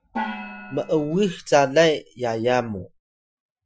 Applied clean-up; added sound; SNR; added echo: classical method Wiener filter.